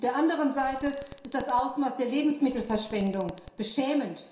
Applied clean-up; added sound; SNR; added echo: none; Alarm; 6 dB; reverberation time 0.7 s.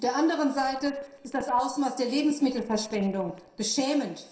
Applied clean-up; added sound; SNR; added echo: neural separator model SepFormer DNS4.